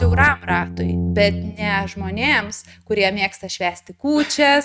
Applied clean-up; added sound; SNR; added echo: neural mask model RNNoise.